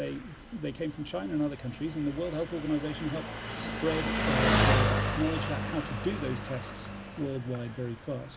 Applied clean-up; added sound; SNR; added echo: none; Engine; -1 dB; none.